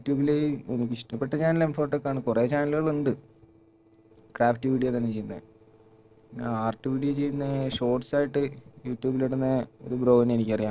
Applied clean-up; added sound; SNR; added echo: neural separator model SepFormer DNS4.